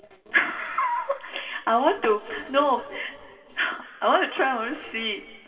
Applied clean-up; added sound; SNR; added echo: none; none; none; reverberation time 2.6 s.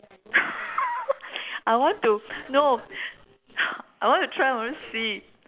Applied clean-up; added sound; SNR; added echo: none; none; none; none.